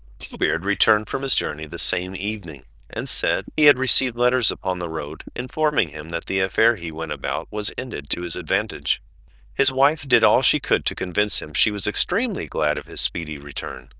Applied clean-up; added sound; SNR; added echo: neural diffusion model UNIVERSE++.